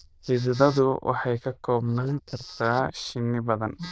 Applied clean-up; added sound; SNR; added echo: neural diffusion model UNIVERSE++.